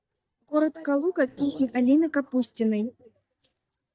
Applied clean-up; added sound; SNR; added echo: neural mask model DeepFilterNet 3.